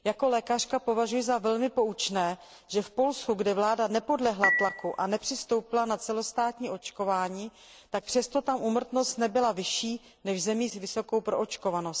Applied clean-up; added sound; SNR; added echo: none; Dishes, pots, and pans / Chink, clink; 2 dB; none.